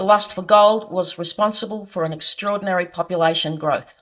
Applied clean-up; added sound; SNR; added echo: neural mask model DeepFilterNet 3.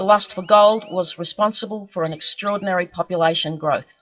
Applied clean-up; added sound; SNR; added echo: classical method WPE with log-MMSE.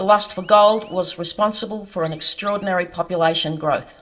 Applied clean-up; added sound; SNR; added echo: none; Chirp, tweet; 19 dB; reverberation time 0.2 s.